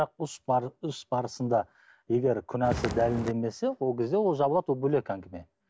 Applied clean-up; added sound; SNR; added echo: none; Walk, footsteps; 5 dB; none.